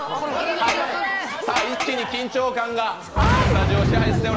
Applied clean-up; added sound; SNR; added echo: none; Boom; 0 dB; none.